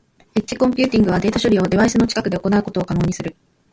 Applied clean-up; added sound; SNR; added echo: none; none; none; none.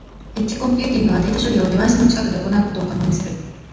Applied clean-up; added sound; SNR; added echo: none; Rain; 15 dB; reverberation time 1.0 s.